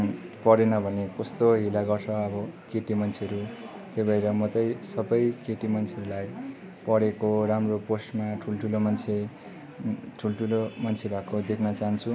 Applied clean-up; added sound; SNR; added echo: none; none; none; none.